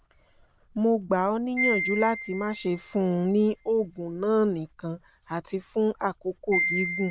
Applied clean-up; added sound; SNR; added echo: neural diffusion model UNIVERSE++.